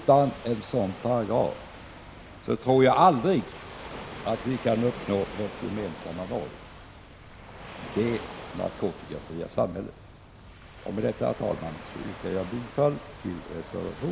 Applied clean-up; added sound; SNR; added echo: none; Waves, surf; 15 dB; none.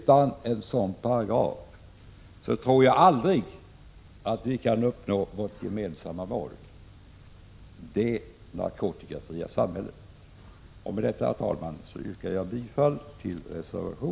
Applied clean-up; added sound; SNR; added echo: none; none; none; none.